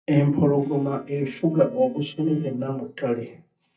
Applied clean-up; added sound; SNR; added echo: neural mask model DeepFilterNet 3.